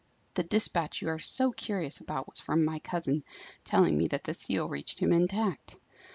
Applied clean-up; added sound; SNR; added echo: none; none; none; none.